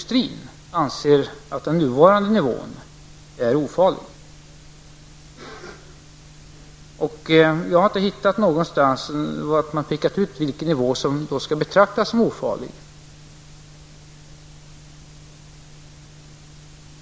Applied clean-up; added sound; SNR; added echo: none; none; none; none.